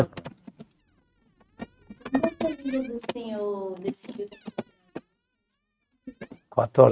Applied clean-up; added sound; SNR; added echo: neural mask model RNNoise.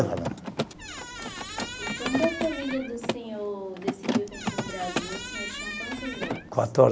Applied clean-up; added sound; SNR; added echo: none; Squeak + Mechanisms; 3 dB; none.